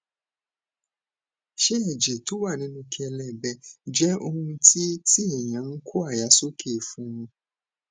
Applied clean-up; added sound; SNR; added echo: none; none; none; none.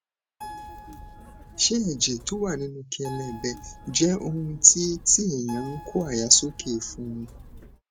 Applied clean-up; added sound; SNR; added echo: none; Keyboard (musical); 16 dB; none.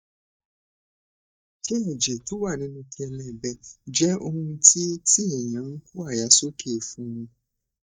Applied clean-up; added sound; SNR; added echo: neural mask model DeepFilterNet 3.